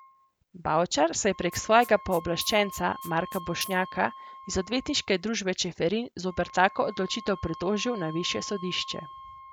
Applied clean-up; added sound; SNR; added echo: none; Wind instrument, woodwind instrument + Rattle (instrument); 16 dB; none.